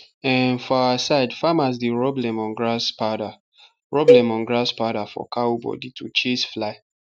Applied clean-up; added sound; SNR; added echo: neural mask model RNNoise.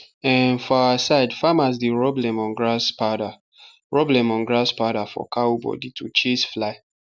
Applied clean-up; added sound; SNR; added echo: none; none; none; none.